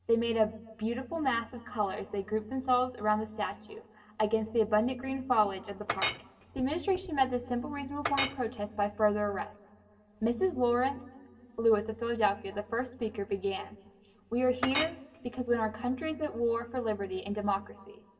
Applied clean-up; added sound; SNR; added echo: none; Chink, clink; 8 dB; reverberation time 2.2 s.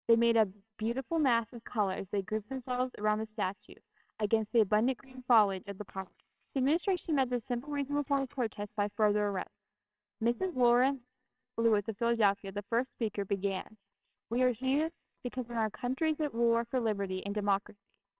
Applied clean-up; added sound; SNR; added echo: neural separator model SepFormer WHAMR!.